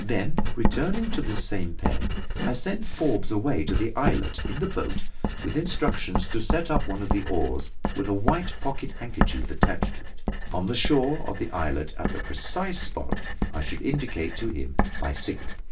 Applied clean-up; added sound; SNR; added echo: none; Writing; -2 dB; reverberation time 0.2 s.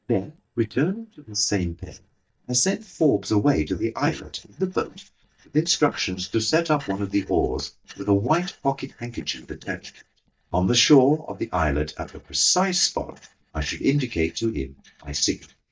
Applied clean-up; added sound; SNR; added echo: neural mask model DeepFilterNet 3.